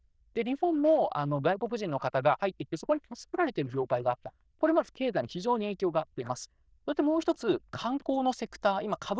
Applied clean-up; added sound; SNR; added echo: neural diffusion model UNIVERSE++.